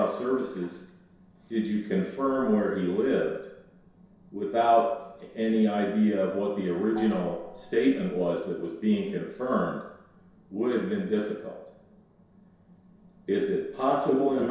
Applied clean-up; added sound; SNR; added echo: none; Gong; 16 dB; reverberation time 0.7 s.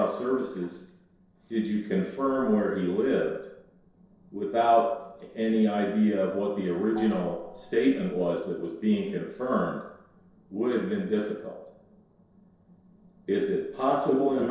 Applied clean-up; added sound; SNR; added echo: neural separator model SepFormer DNS4.